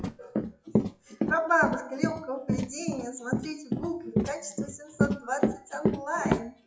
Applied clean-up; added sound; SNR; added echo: classical method WPE with log-MMSE.